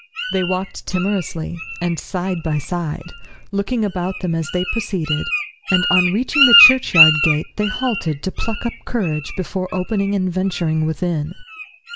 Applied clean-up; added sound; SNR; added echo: none; Bird; 2 dB; none.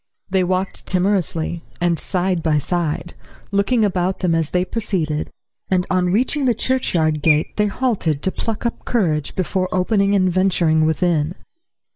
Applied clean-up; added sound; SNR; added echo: neural mask model Resemble Enhance denoiser.